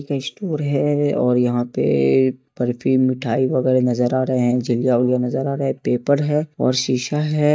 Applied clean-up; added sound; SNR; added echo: neural mask model DeepFilterNet 3.